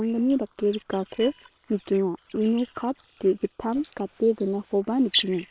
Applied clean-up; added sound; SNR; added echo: neural separator model SepFormer WHAM!.